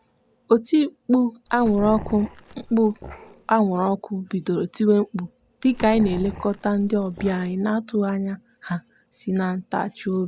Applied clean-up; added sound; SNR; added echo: none; Growling; 14 dB; none.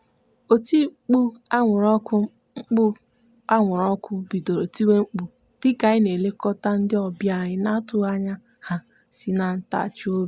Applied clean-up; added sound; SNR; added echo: none; none; none; none.